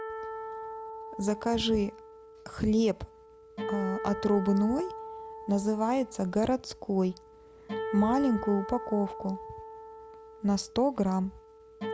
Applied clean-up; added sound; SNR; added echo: none; Acoustic guitar; 10 dB; none.